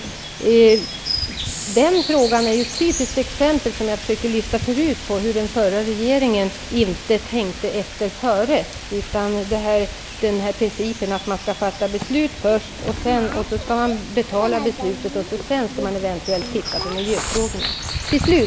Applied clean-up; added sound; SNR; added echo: none; Bird vocalization, bird call, bird song; 9 dB; none.